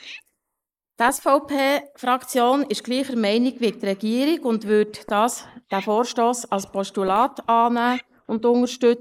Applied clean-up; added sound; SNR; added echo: neural mask model Resemble Enhance denoiser.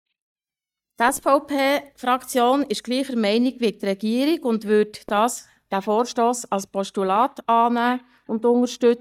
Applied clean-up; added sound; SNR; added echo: neural mask model DeepFilterNet 3.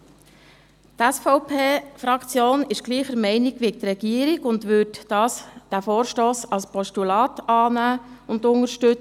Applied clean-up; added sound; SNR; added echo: none; none; none; none.